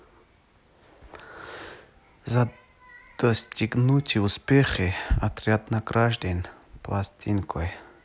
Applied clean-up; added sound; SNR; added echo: none; none; none; none.